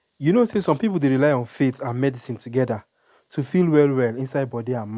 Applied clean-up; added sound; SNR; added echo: none; none; none; none.